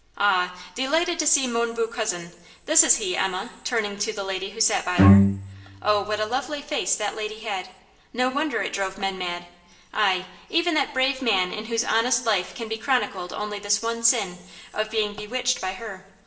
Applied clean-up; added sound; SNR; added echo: none; Bowed string instrument; -5 dB; reverberation time 0.8 s.